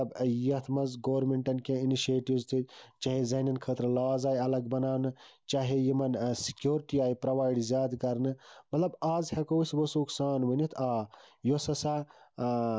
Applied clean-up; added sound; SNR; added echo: none; none; none; none.